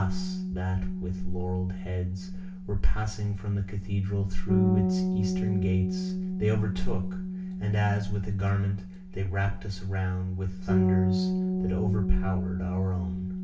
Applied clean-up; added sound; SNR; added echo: none; Bass guitar; 3 dB; reverberation time 0.3 s.